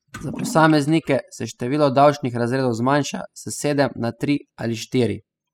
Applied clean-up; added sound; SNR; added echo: classical method spectral subtraction.